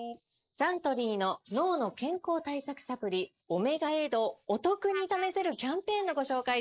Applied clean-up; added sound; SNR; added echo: neural mask model Resemble Enhance denoiser.